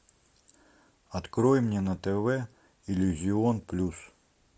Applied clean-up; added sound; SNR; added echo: none; none; none; none.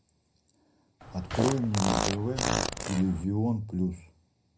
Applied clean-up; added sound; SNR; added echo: none; Fart; 0 dB; reverberation time 0.4 s.